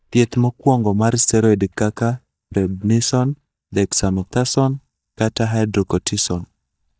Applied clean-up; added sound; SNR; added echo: neural mask model DeepFilterNet 3.